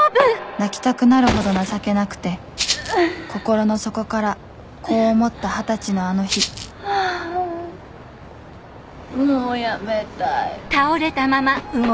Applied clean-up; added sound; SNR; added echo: none; Rattle (instrument); 4 dB; none.